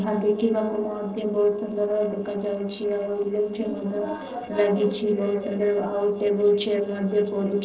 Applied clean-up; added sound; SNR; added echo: neural separator model SepFormer DNS4.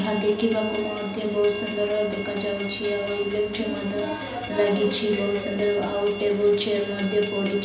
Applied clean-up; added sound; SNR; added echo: none; Train; 11 dB; reverberation time 0.9 s.